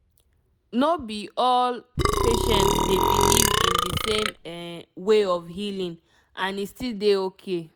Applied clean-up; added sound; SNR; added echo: none; Burping, eructation; -4 dB; none.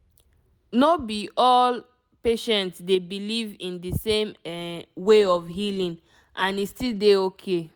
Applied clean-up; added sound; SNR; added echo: none; none; none; none.